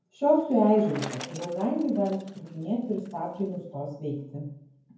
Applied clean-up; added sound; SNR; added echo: none; Bicycle; 20 dB; reverberation time 0.9 s.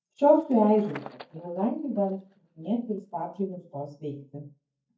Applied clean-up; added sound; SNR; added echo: neural mask model DeepFilterNet 3.